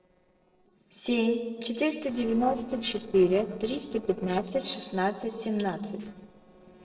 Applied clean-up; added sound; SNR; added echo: neural separator model SepFormer DNS4.